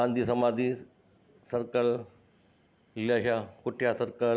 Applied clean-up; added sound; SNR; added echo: none; none; none; none.